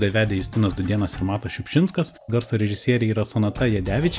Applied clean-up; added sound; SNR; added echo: none; none; none; none.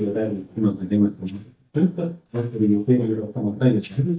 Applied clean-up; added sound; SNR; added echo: neural mask model DeepFilterNet 3.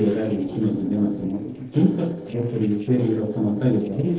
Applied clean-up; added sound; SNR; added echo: neural separator model SepFormer DNS4.